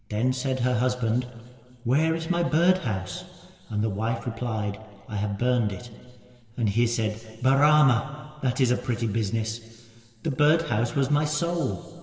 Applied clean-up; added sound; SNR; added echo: none; none; none; reverberation time 2.3 s.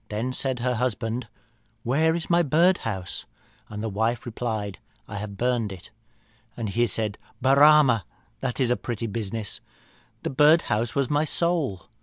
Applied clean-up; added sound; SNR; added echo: none; none; none; none.